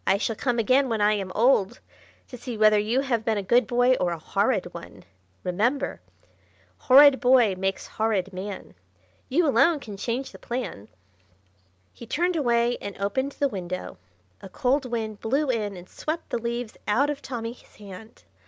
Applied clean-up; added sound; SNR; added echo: none; none; none; none.